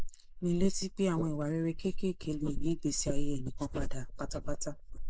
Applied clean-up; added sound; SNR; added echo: neural mask model Resemble Enhance denoiser.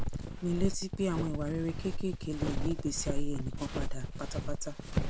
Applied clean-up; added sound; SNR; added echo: none; Walk, footsteps; -2 dB; none.